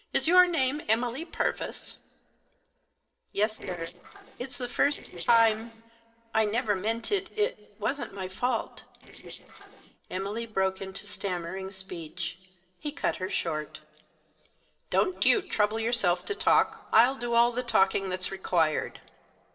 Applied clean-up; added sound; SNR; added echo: neural separator model SepFormer DNS4.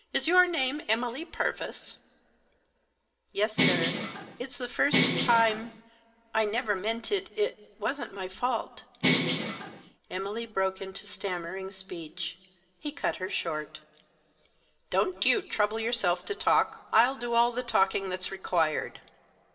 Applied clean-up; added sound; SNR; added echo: none; Bell; -3 dB; reverberation time 1.4 s.